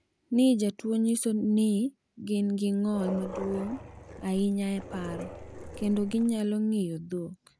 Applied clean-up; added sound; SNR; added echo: none; Dog; 12 dB; none.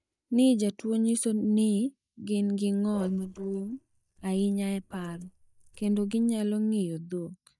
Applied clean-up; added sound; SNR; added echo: neural mask model DeepFilterNet 3.